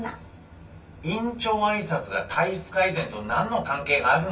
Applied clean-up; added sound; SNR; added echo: none; none; none; reverberation time 0.2 s.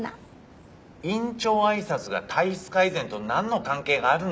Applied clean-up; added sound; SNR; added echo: none; none; none; none.